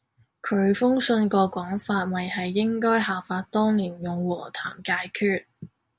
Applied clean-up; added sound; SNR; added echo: none; none; none; none.